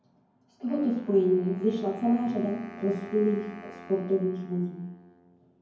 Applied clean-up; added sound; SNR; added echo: none; Wind instrument, woodwind instrument; 20 dB; reverberation time 0.9 s.